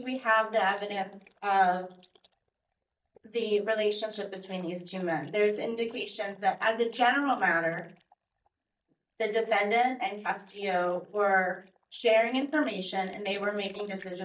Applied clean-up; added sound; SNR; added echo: neural mask model DeepFilterNet 3.